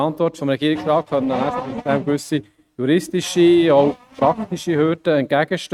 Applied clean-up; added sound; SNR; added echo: neural mask model RNNoise.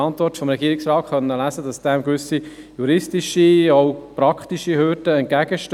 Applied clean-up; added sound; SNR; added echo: none; none; none; none.